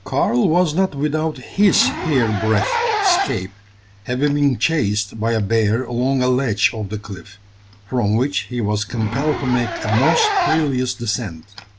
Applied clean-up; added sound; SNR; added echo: none; Zipper (clothing); 7 dB; none.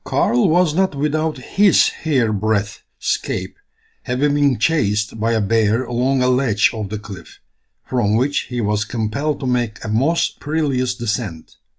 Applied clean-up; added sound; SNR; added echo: none; none; none; none.